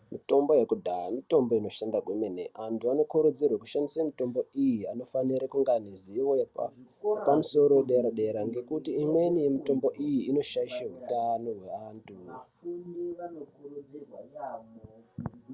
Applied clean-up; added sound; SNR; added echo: none; none; none; none.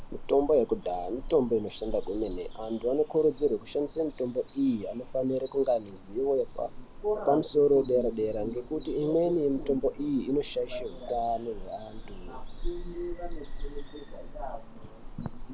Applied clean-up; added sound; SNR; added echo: none; Bird vocalization, bird call, bird song; 10 dB; none.